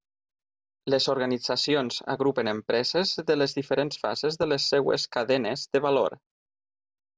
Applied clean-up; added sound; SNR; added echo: none; none; none; none.